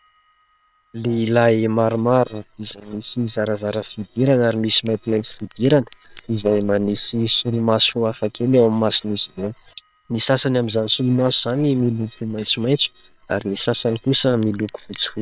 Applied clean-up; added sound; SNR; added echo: neural separator model SepFormer WHAM!.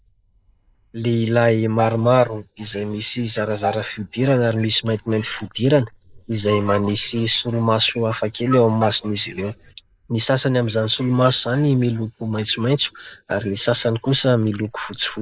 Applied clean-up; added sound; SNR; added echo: neural mask model Resemble Enhance denoiser.